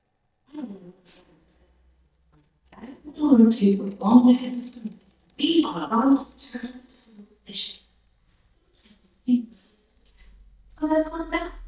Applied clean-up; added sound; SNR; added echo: neural mask model DeepFilterNet 3.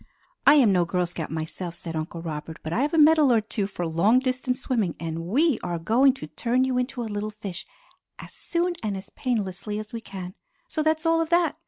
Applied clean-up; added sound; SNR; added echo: none; none; none; none.